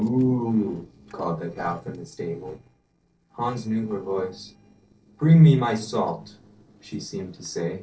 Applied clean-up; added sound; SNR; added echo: neural separator model SepFormer DNS4.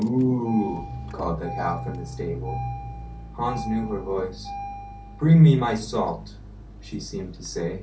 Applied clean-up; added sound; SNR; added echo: none; Engine starting; 11 dB; reverberation time 0.3 s.